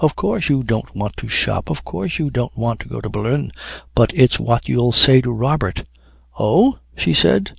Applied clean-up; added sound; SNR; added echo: none; none; none; none.